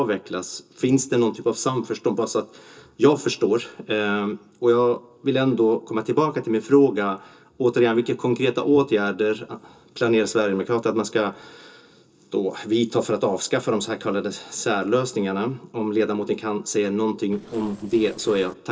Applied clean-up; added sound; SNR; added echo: neural separator model SepFormer DNS4.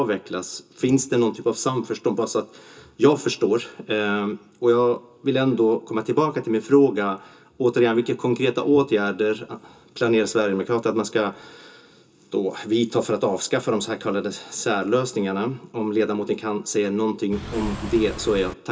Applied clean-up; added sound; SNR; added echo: none; Engine / Car; 10 dB; reverberation time 0.2 s.